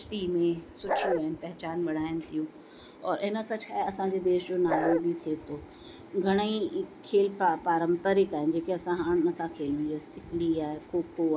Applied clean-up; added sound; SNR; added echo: none; Bark; 0 dB; none.